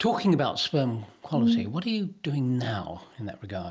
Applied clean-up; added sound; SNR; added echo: none; Brass instrument; -1 dB; none.